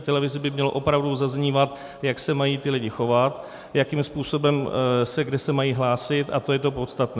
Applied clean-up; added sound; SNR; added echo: none; none; none; none.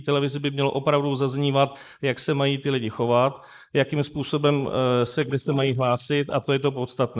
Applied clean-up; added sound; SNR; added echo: neural mask model Resemble Enhance denoiser.